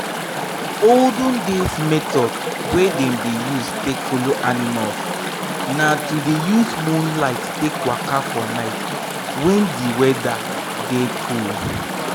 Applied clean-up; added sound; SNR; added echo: none; Chatter / Stream; 4 dB; none.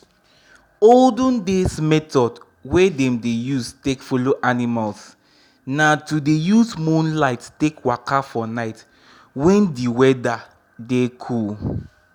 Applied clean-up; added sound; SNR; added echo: none; none; none; none.